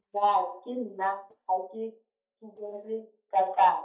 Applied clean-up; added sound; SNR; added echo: neural mask model DeepFilterNet 3.